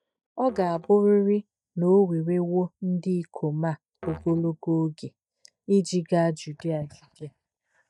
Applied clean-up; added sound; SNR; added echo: neural mask model DeepFilterNet 3.